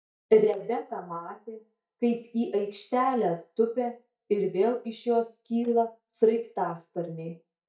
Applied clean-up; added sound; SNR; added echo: neural mask model DeepFilterNet 3.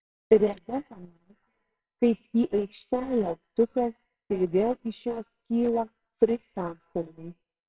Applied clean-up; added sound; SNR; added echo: neural separator model SepFormer WHAMR!.